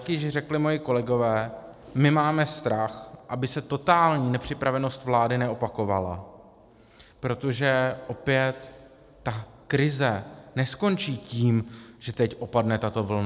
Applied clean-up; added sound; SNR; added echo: none; none; none; none.